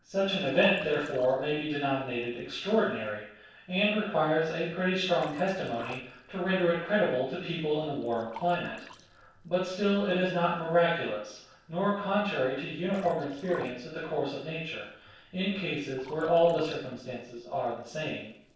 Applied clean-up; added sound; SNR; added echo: neural separator model SepFormer DNS4.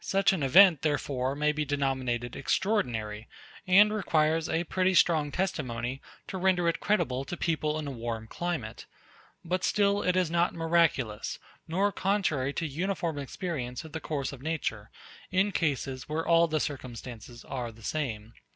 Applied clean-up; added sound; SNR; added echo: none; none; none; none.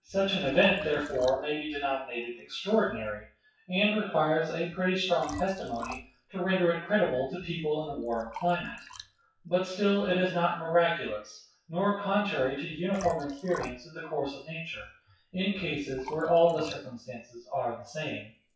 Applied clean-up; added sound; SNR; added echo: classical method WPE with log-MMSE.